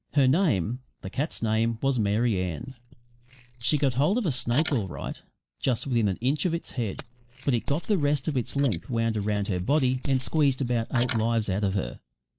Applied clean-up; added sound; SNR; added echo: neural mask model Resemble Enhance denoiser.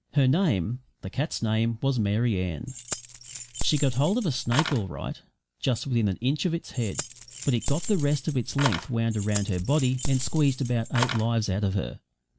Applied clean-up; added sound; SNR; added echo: none; Keys jangling; 6 dB; none.